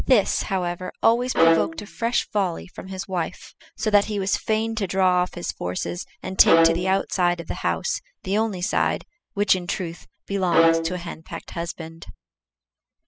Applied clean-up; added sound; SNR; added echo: classical method spectral subtraction.